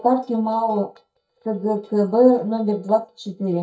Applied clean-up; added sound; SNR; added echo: neural mask model DeepFilterNet 3.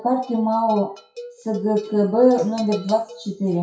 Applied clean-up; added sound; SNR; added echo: classical method WPE with log-MMSE.